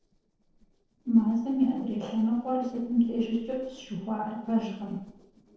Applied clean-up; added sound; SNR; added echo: neural separator model SepFormer DNS4.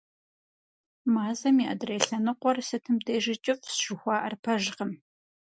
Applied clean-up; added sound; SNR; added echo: none; none; none; none.